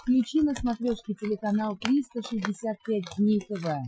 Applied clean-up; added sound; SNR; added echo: classical method Wiener filter.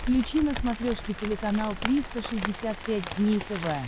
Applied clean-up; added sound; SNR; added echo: none; Rain; 7 dB; none.